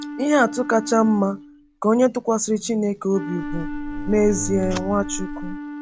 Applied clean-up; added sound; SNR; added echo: none; Wind instrument, woodwind instrument + Buzz; 9 dB; none.